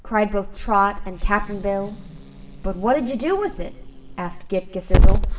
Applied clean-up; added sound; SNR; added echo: none; Growling / Hiss; -2 dB; reverberation time 1.5 s.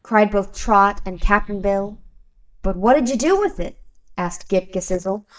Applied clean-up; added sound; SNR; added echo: neural mask model DeepFilterNet 3.